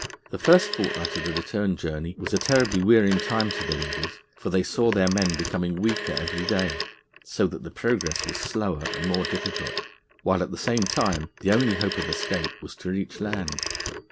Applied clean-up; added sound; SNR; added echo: none; Telephone; 7 dB; none.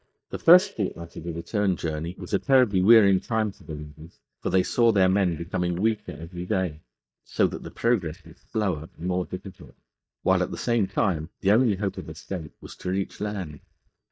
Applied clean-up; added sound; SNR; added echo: neural mask model DeepFilterNet 3.